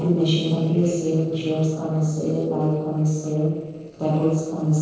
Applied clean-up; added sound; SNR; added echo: neural separator model SepFormer DNS4.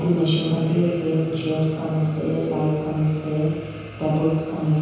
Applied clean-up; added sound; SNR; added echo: none; Hiss; 20 dB; reverberation time 1.2 s.